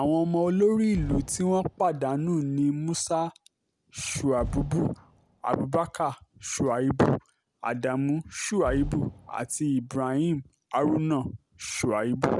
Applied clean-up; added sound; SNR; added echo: none; Fireworks; 15 dB; none.